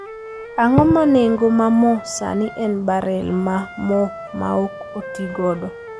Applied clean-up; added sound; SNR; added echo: none; Fireworks + Wind instrument, woodwind instrument; 11 dB; none.